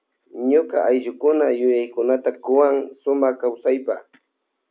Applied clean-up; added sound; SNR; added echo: none; none; none; none.